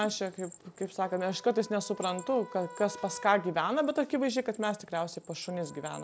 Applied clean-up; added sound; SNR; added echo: none; Wind instrument, woodwind instrument + Bell; 18 dB; none.